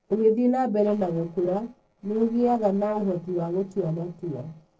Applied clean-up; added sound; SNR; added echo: neural separator model SepFormer DNS4.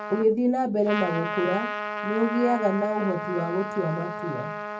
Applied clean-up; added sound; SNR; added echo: none; Trumpet; 6 dB; reverberation time 0.4 s.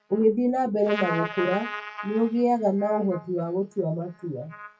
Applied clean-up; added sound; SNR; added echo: classical method WPE with log-MMSE.